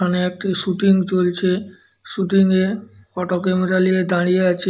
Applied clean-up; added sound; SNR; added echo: neural mask model Resemble Enhance denoiser.